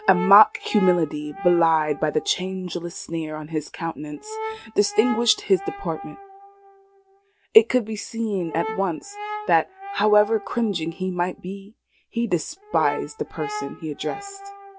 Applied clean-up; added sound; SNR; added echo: none; Brass instrument; 13 dB; none.